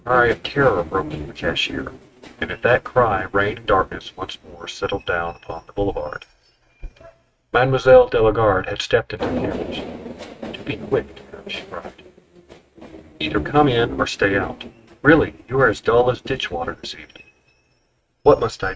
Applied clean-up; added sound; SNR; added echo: neural mask model RNNoise.